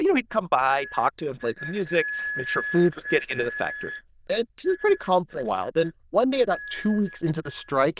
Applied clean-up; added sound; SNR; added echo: neural diffusion model UNIVERSE++.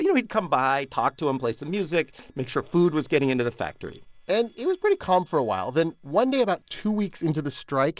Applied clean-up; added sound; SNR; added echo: neural separator model SepFormer DNS4.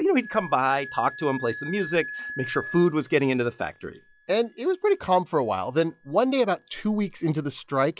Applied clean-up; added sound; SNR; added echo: classical method log-MMSE.